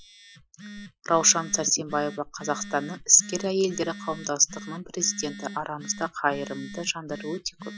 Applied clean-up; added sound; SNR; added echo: classical method Wiener filter.